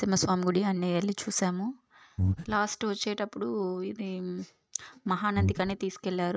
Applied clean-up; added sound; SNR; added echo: neural mask model RNNoise.